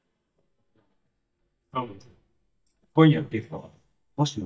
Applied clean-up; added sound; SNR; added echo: neural mask model DeepFilterNet 3.